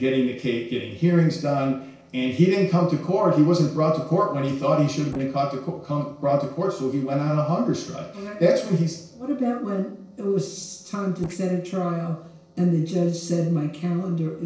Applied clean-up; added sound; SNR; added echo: neural separator model SepFormer DNS4.